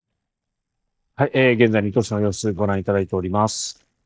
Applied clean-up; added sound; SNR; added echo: neural mask model DeepFilterNet 3.